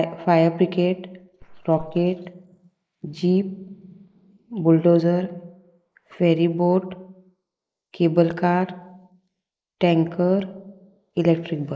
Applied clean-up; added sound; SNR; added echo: neural mask model Resemble Enhance denoiser.